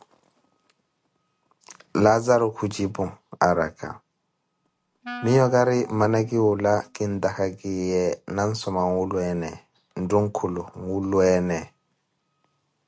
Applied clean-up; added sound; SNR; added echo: none; Wind instrument, woodwind instrument; 17 dB; none.